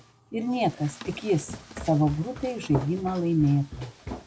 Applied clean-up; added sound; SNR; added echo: none; Run; 13 dB; none.